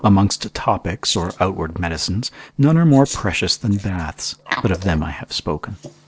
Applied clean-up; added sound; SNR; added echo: neural separator model SepFormer DNS4.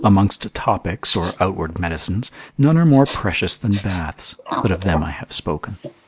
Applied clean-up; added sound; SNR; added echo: neural mask model Resemble Enhance denoiser.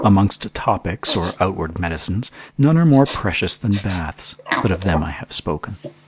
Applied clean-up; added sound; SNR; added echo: none; Respiratory sounds; 12 dB; none.